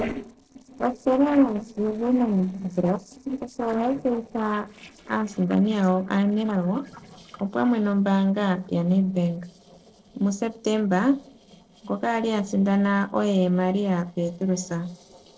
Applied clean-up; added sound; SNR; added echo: neural separator model SepFormer DNS4.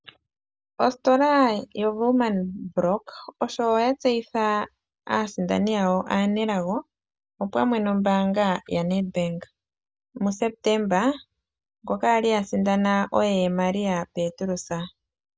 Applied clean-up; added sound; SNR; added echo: none; none; none; none.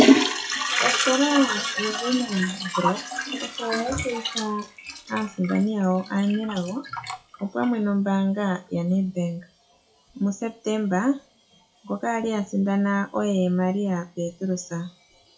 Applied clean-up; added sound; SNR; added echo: classical method WPE with log-MMSE.